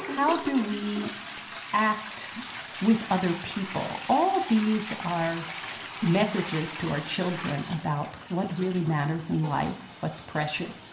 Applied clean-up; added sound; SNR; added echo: none; Toilet flush; 11 dB; reverberation time 0.8 s.